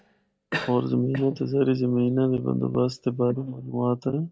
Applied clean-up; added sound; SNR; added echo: neural mask model DeepFilterNet 3.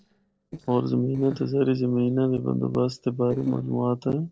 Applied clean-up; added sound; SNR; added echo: neural separator model SepFormer DNS4.